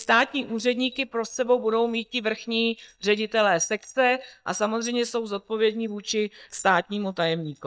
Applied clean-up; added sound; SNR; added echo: neural mask model DeepFilterNet 3.